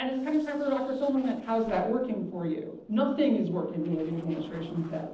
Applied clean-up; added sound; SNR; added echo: neural separator model SepFormer DNS4.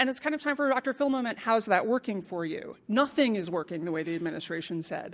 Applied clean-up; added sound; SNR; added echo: none; none; none; none.